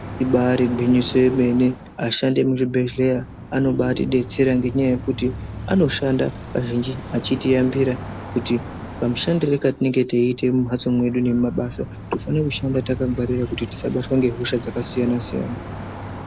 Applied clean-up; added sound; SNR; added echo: none; Bicycle; 13 dB; none.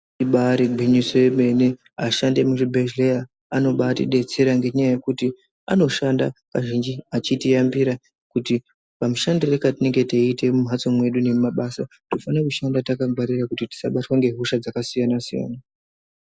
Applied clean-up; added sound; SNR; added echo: none; none; none; none.